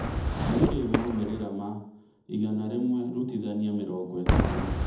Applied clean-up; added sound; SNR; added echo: none; Whoosh, swoosh, swish / Fireworks; -1 dB; reverberation time 0.8 s.